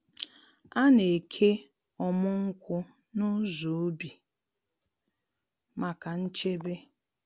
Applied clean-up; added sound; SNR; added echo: none; none; none; none.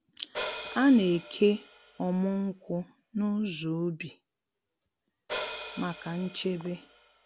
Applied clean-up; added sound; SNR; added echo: none; Hi-hat; 13 dB; none.